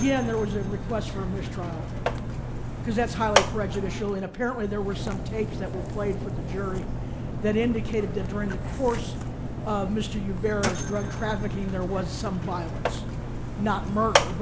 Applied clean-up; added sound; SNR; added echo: none; Mechanisms; 0 dB; none.